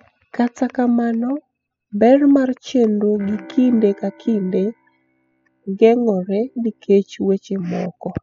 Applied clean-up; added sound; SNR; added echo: classical method spectral subtraction.